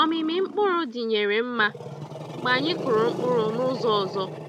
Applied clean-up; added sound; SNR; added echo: none; Growling; 9 dB; none.